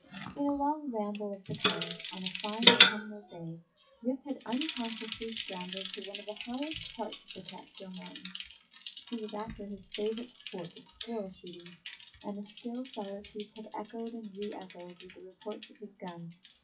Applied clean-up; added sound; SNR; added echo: classical method WPE with log-MMSE.